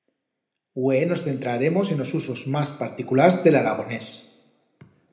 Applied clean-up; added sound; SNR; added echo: none; none; none; reverberation time 0.9 s.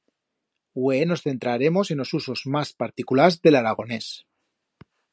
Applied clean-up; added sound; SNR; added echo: none; none; none; none.